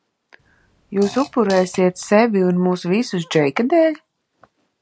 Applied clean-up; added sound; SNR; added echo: none; Fart; 20 dB; none.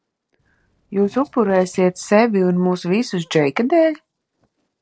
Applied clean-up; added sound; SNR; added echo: neural separator model SepFormer DNS4.